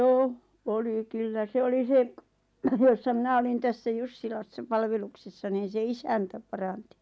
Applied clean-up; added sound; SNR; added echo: none; none; none; none.